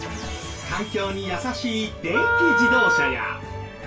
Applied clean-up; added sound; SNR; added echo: none; Wind instrument, woodwind instrument; -4 dB; reverberation time 0.2 s.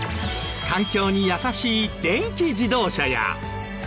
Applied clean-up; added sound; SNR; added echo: none; none; none; none.